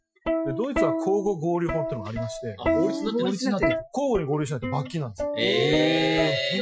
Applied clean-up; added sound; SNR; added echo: classical method Wiener filter.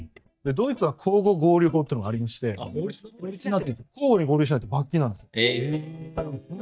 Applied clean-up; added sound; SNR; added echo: neural mask model DeepFilterNet 3.